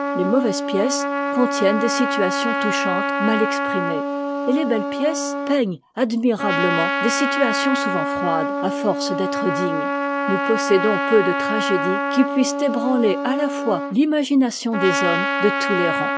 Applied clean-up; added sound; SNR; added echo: none; Trumpet; 1 dB; none.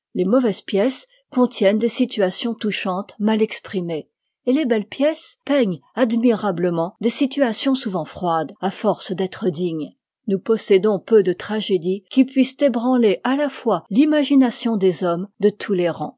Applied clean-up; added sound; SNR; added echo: none; none; none; none.